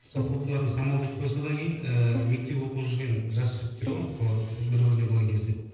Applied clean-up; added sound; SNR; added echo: neural separator model SepFormer DNS4.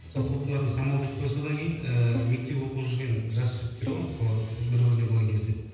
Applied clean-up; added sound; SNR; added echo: none; Bowed string instrument; 15 dB; reverberation time 1.1 s.